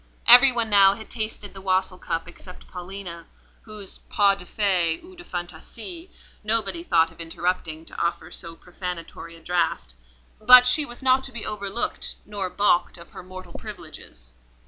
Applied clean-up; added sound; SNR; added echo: none; none; none; none.